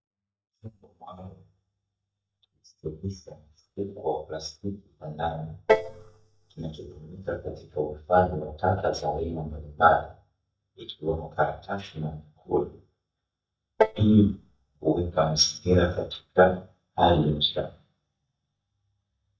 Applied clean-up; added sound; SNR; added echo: neural mask model DeepFilterNet 3.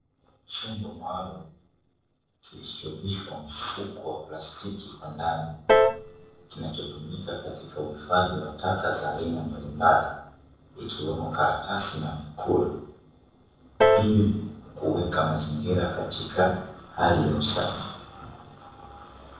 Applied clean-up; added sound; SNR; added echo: neural separator model SepFormer DNS4.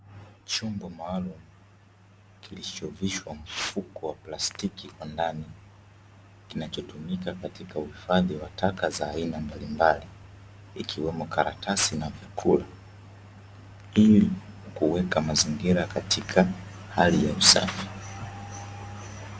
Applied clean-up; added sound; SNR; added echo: none; none; none; none.